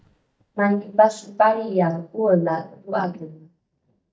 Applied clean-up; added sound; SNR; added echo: neural mask model DeepFilterNet 3.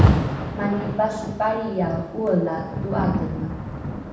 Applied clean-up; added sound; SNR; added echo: none; Rain; -1 dB; reverberation time 0.9 s.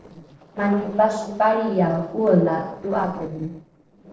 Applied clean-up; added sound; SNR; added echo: neural separator model SepFormer DNS4.